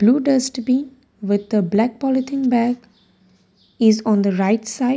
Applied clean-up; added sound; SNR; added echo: none; none; none; none.